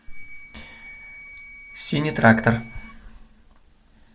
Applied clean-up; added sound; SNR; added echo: none; Wind instrument, woodwind instrument; 20 dB; none.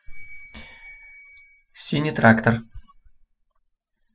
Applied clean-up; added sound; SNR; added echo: classical method spectral subtraction.